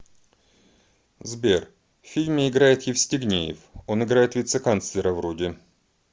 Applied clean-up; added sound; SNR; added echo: none; none; none; none.